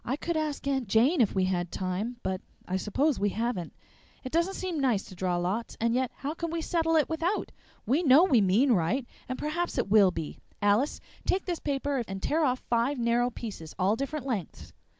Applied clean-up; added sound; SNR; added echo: none; none; none; none.